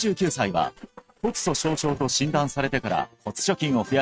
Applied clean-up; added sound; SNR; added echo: neural mask model RNNoise.